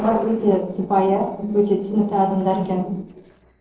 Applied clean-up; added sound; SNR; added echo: neural separator model SepFormer DNS4.